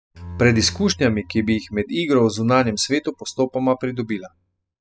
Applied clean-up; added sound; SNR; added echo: classical method spectral subtraction.